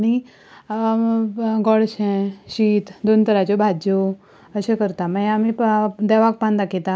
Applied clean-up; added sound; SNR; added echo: none; none; none; none.